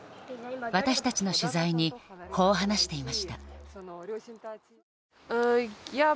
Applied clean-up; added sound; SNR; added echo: none; Musical instrument; 19 dB; none.